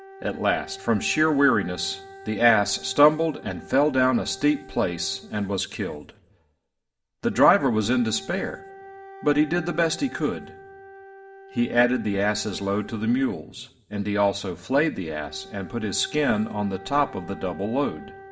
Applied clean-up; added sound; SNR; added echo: none; Wind instrument, woodwind instrument; 19 dB; reverberation time 0.5 s.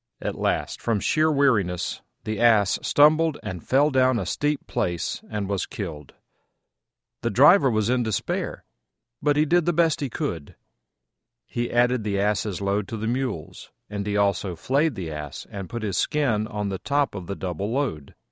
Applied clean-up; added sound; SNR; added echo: none; none; none; none.